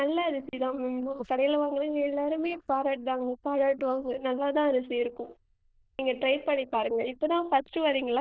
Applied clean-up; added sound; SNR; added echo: neural diffusion model UNIVERSE++.